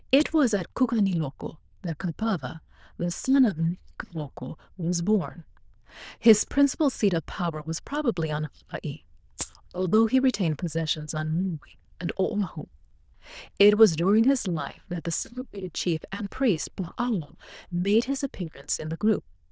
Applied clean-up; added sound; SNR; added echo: neural diffusion model UNIVERSE++.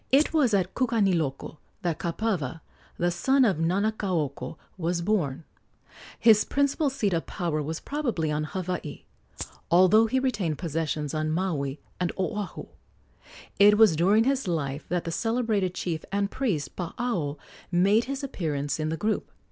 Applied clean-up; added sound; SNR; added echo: none; Rattle (instrument); 14 dB; none.